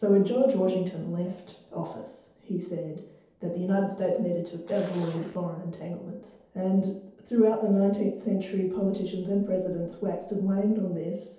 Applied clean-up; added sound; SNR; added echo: none; Zipper (clothing); 18 dB; reverberation time 0.8 s.